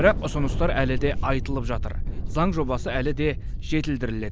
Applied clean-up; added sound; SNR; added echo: none; Thunder; 1 dB; none.